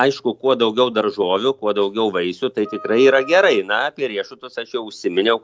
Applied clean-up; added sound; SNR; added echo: none; Wind instrument, woodwind instrument; 19 dB; none.